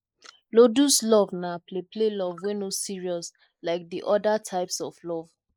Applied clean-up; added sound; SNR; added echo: neural mask model Resemble Enhance denoiser.